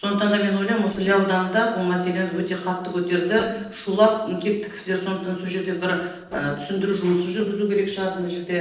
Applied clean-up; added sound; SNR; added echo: neural separator model SepFormer DNS4.